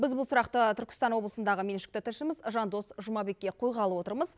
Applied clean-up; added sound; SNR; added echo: none; none; none; none.